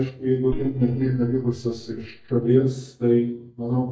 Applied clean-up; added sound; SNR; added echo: neural mask model DeepFilterNet 3.